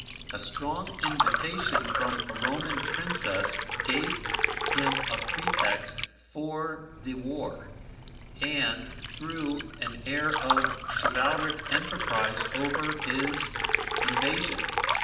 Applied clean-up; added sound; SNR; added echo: none; Liquid; -2 dB; reverberation time 0.9 s.